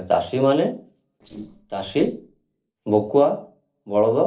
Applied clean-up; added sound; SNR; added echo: neural separator model SepFormer DNS4.